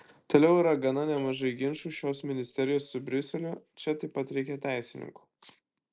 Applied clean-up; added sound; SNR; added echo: neural separator model SepFormer DNS4.